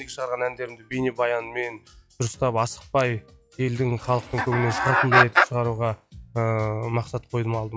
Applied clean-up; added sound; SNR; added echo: classical method log-MMSE.